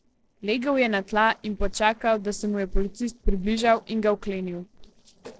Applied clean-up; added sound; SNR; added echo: neural separator model SepFormer DNS4.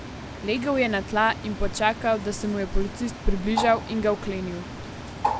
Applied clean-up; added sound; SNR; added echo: none; Bird; 8 dB; none.